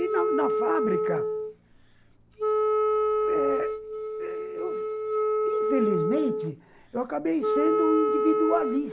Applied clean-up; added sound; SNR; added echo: none; Wind instrument, woodwind instrument; -4 dB; none.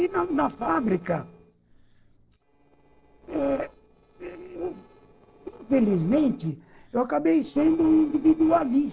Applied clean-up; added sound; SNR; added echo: neural separator model SepFormer DNS4.